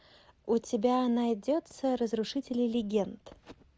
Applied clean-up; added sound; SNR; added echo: none; none; none; none.